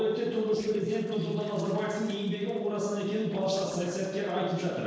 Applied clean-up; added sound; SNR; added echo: neural separator model SepFormer DNS4.